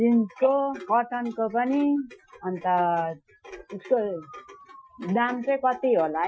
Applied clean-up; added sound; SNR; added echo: classical method Wiener filter.